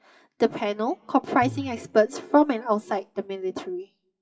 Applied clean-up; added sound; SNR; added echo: classical method WPE with log-MMSE.